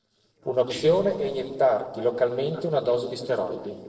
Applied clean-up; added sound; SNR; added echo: neural separator model SepFormer DNS4.